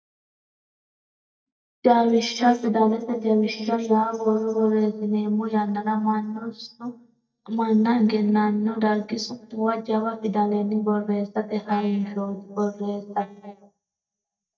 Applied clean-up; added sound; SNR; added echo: neural mask model DeepFilterNet 3.